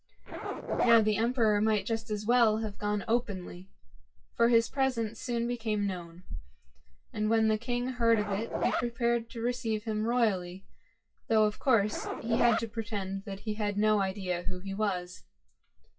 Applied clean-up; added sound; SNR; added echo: classical method WPE with log-MMSE.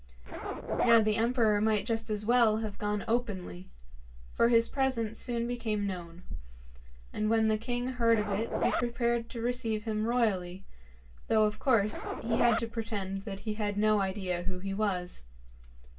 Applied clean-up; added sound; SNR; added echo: none; Zipper (clothing); 6 dB; reverberation time 0.1 s.